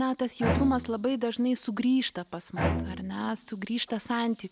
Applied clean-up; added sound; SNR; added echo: none; Bowed string instrument; 5 dB; none.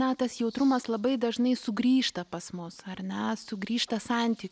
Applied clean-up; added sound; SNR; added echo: none; none; none; none.